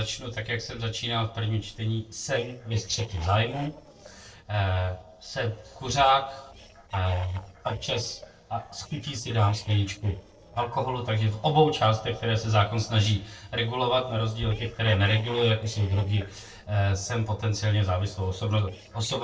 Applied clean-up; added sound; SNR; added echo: neural separator model SepFormer DNS4.